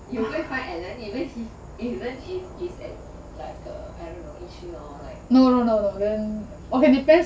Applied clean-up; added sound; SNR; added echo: none; Insect / Frog; 17 dB; reverberation time 0.1 s.